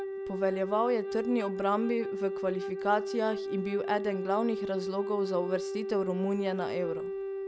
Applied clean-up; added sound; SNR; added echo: none; Wind instrument, woodwind instrument; 4 dB; none.